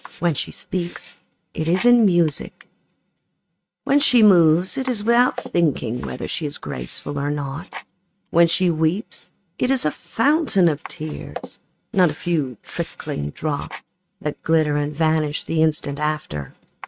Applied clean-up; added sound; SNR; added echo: neural mask model RNNoise.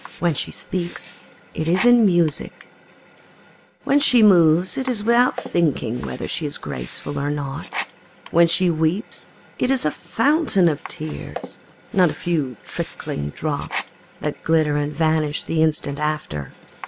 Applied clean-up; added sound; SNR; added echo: none; Sink (filling or washing); 17 dB; none.